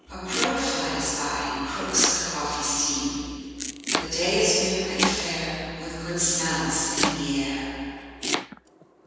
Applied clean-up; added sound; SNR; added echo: none; Domestic sounds, home sounds; 6 dB; reverberation time 2.1 s.